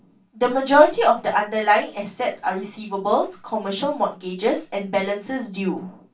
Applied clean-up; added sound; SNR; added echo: none; none; none; reverberation time 0.2 s.